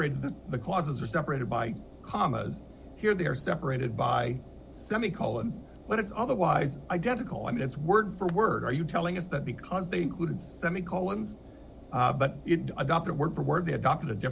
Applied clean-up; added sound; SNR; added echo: none; Engine; 18 dB; none.